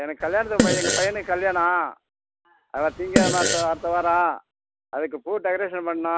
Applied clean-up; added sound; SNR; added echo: none; Fart; 0 dB; none.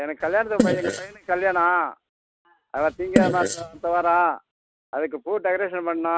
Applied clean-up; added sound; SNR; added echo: neural mask model RNNoise.